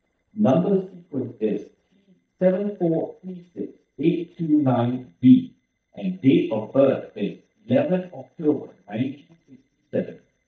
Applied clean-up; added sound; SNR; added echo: neural mask model DeepFilterNet 3.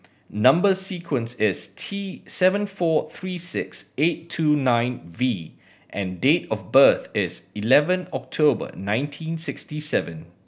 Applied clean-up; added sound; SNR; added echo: none; none; none; none.